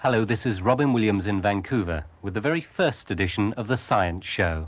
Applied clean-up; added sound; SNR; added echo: none; none; none; none.